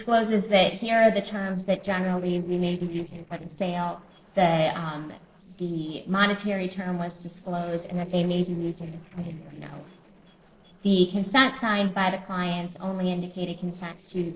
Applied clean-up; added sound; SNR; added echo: neural separator model SepFormer DNS4.